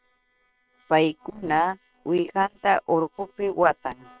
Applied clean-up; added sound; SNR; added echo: neural separator model SepFormer WHAM!.